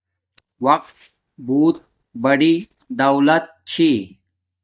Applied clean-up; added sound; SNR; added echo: neural mask model DeepFilterNet 3.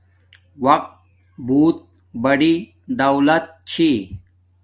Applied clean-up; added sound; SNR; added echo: none; none; none; none.